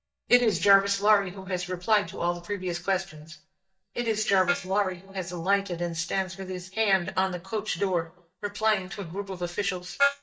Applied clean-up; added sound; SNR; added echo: neural mask model DeepFilterNet 3.